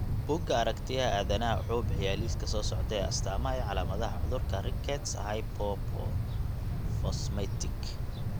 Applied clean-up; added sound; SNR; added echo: none; Wind; -3 dB; none.